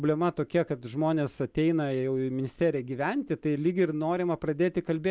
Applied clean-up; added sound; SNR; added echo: none; none; none; none.